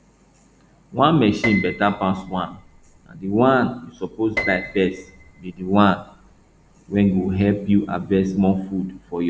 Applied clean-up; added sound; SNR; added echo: none; Piano; 12 dB; none.